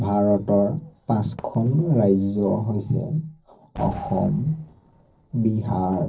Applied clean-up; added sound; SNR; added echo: neural separator model SepFormer DNS4.